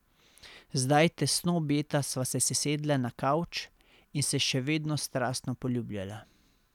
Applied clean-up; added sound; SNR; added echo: none; none; none; none.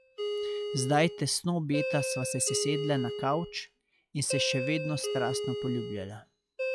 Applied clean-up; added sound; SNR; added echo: classical method log-MMSE.